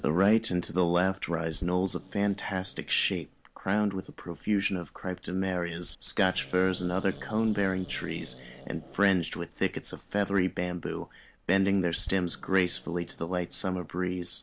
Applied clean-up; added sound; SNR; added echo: neural separator model SepFormer DNS4.